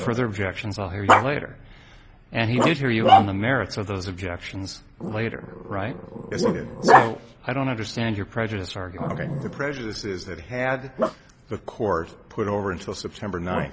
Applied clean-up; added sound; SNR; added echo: none; Growling; -1 dB; none.